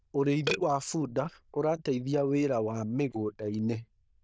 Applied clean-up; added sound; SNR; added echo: neural diffusion model UNIVERSE++.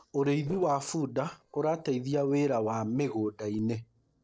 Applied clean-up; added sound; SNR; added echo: neural separator model SepFormer DNS4.